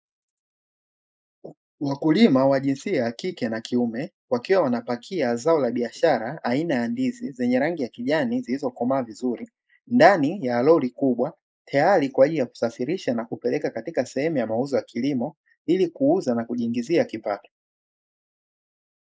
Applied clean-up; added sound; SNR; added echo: neural mask model Resemble Enhance denoiser.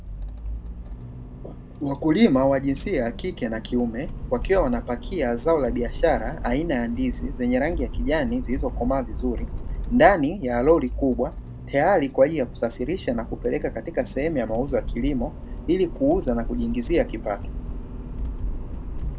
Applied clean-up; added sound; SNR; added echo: none; Accelerating, revving, vroom; 7 dB; none.